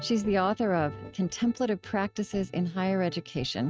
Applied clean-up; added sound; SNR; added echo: neural mask model RNNoise.